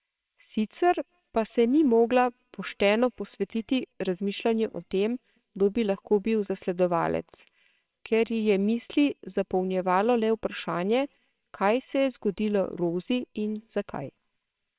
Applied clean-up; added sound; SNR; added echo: neural separator model SepFormer WHAMR!.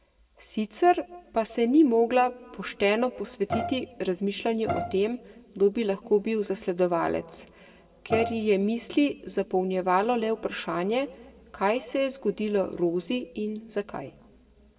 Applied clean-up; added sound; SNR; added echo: none; Bowed string instrument; 8 dB; reverberation time 1.3 s.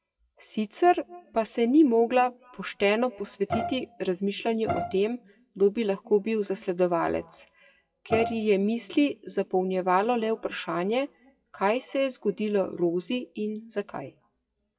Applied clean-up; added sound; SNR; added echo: classical method WPE with log-MMSE.